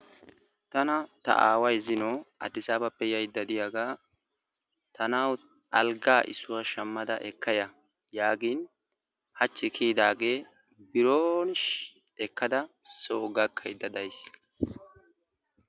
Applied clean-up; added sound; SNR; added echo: none; none; none; none.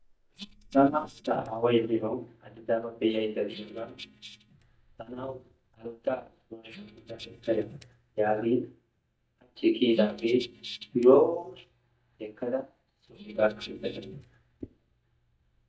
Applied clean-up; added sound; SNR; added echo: neural mask model DeepFilterNet 3.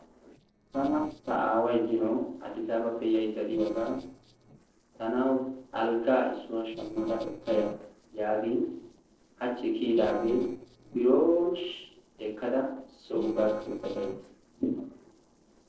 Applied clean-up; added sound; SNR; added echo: neural separator model SepFormer DNS4.